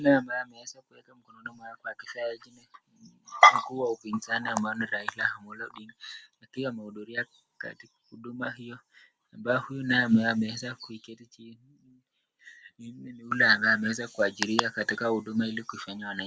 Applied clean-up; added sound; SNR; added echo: none; none; none; none.